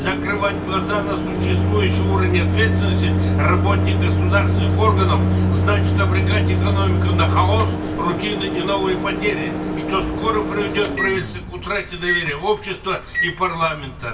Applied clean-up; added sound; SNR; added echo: none; Microwave oven; -4 dB; reverberation time 0.2 s.